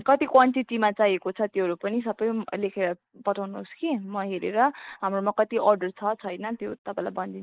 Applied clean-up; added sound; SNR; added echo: neural mask model Resemble Enhance denoiser.